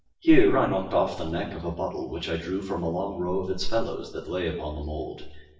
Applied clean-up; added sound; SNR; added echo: none; none; none; reverberation time 0.8 s.